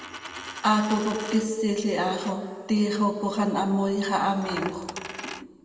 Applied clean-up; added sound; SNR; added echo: none; Coin (dropping); 14 dB; reverberation time 1.9 s.